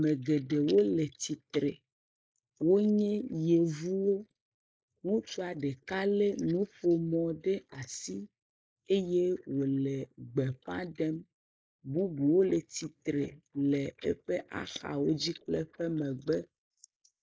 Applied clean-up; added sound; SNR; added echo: neural mask model Resemble Enhance denoiser.